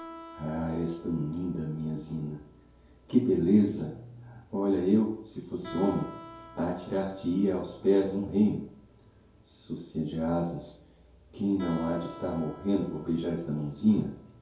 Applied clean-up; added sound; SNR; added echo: none; Guitar; 20 dB; reverberation time 2.4 s.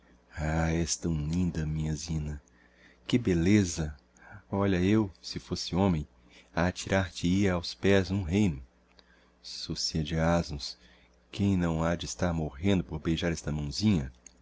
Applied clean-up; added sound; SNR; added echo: none; none; none; none.